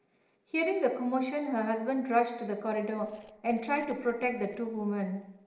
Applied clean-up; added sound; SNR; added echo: neural separator model SepFormer DNS4.